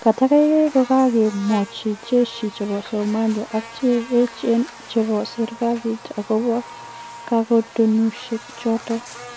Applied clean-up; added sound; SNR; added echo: none; Buzz; 18 dB; none.